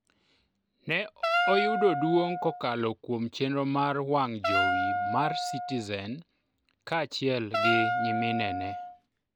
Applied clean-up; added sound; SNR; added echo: none; Wind instrument, woodwind instrument; 0 dB; none.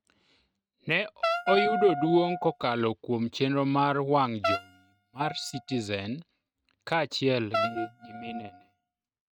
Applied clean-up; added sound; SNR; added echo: neural mask model RNNoise.